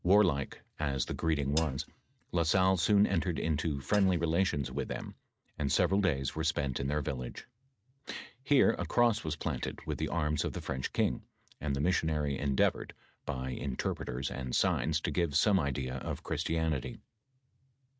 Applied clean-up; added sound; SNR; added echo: neural mask model RNNoise.